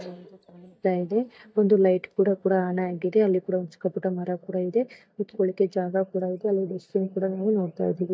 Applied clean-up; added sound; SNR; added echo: neural mask model DeepFilterNet 3.